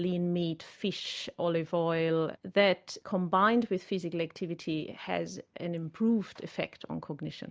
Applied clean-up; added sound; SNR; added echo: none; none; none; none.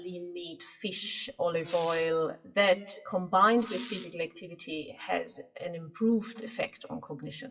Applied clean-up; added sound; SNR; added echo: classical method WPE with log-MMSE.